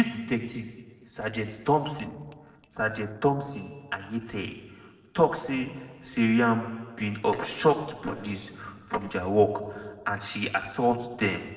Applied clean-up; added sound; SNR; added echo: neural separator model SepFormer DNS4.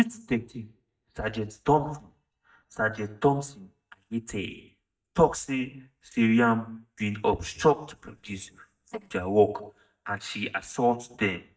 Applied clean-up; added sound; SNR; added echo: neural mask model DeepFilterNet 3.